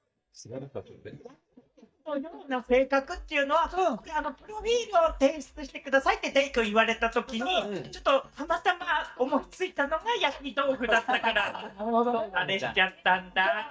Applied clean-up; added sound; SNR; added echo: neural mask model DeepFilterNet 3.